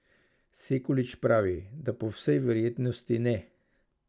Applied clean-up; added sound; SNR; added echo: none; none; none; none.